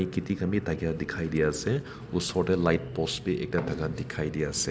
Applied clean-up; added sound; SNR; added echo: none; none; none; none.